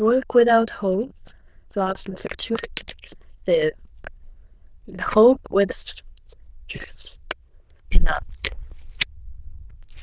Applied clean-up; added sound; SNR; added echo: neural diffusion model UNIVERSE++.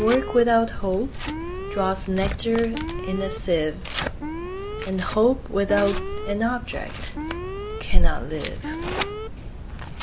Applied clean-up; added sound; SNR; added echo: none; Alarm + Tearing; 11 dB; none.